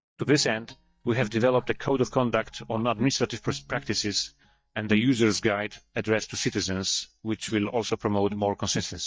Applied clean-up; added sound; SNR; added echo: neural mask model DeepFilterNet 3.